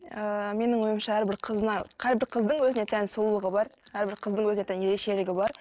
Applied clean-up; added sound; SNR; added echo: neural mask model Resemble Enhance denoiser.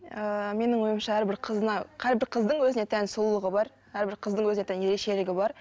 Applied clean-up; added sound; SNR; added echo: none; none; none; none.